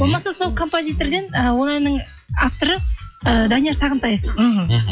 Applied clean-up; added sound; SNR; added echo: classical method log-MMSE.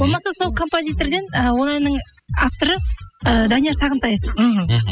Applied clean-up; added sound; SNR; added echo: classical method spectral subtraction.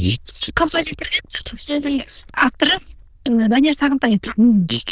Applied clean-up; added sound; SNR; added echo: neural diffusion model UNIVERSE++.